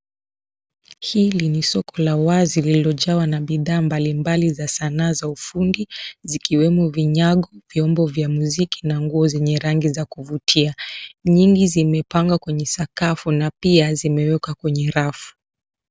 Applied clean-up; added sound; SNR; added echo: none; none; none; none.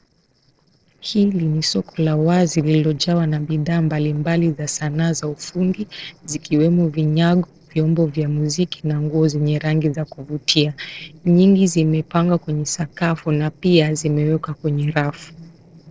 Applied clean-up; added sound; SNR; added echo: neural separator model SepFormer DNS4.